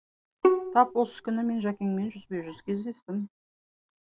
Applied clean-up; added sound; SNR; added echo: none; Bowed string instrument; 1 dB; none.